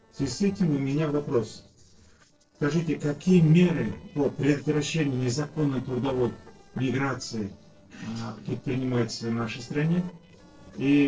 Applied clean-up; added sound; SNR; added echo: neural separator model SepFormer DNS4.